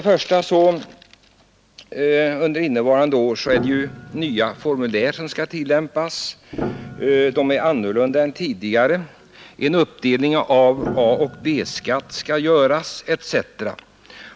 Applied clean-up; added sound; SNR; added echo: none; Piano; 14 dB; none.